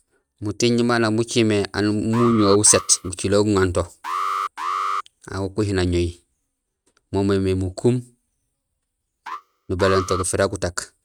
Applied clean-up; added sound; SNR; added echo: neural mask model RNNoise.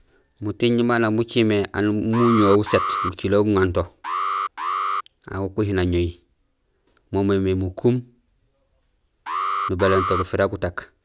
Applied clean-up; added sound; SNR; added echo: none; Alarm; 5 dB; none.